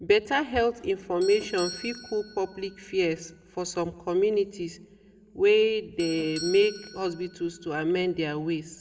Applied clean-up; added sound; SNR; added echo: none; Doorbell; 18 dB; reverberation time 0.7 s.